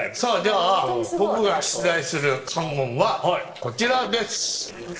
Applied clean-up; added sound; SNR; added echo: neural separator model SepFormer DNS4.